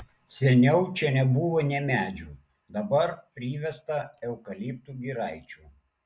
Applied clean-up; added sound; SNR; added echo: none; none; none; none.